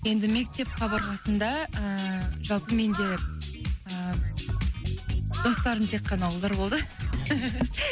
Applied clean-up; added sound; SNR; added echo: none; Crow; 13 dB; none.